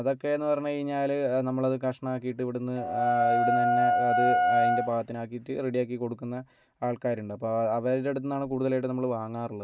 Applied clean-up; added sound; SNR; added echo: none; Wind instrument, woodwind instrument; -3 dB; none.